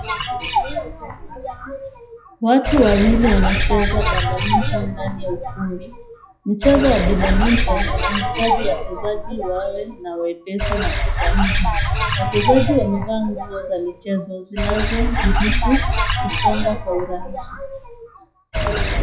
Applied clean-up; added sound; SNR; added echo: classical method WPE with log-MMSE.